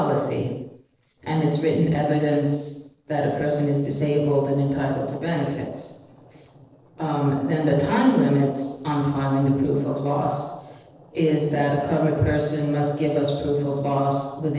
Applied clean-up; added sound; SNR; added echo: neural separator model SepFormer DNS4.